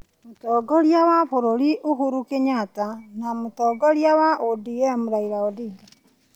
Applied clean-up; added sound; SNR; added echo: none; none; none; none.